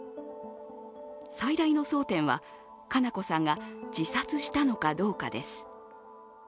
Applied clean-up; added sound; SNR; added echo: none; none; none; none.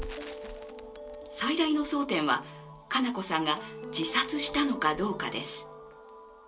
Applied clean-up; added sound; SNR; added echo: none; Crackle; 19 dB; reverberation time 0.2 s.